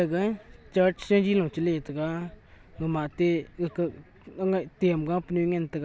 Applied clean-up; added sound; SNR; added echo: none; none; none; none.